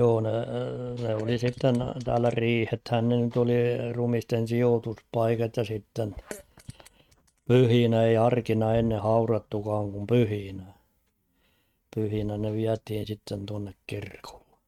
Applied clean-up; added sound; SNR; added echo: neural mask model RNNoise.